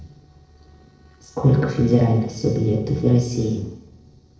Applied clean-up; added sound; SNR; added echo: neural separator model SepFormer DNS4.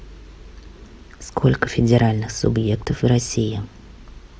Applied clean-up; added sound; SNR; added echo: none; none; none; none.